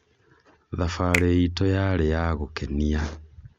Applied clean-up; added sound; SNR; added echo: neural mask model RNNoise.